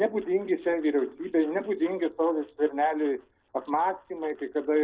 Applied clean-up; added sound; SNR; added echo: neural separator model SepFormer DNS4.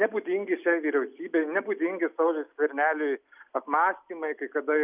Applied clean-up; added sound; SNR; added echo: none; none; none; none.